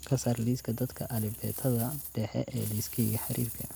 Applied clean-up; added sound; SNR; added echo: none; Coin (dropping); 10 dB; none.